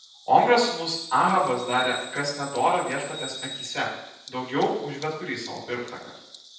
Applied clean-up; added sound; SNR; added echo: none; Bird vocalization, bird call, bird song; 15 dB; reverberation time 0.9 s.